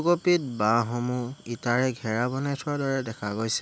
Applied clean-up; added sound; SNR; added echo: none; none; none; none.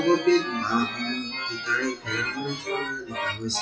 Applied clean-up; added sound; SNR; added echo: classical method WPE with log-MMSE.